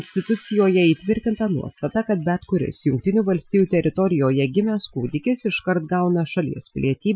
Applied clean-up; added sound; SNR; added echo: classical method Wiener filter.